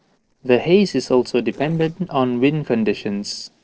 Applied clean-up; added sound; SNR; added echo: neural separator model SepFormer DNS4.